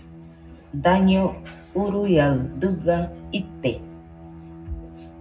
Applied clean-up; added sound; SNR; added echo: none; Bowed string instrument; 18 dB; reverberation time 0.3 s.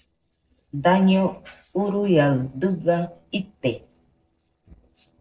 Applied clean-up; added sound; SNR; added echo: neural separator model SepFormer DNS4.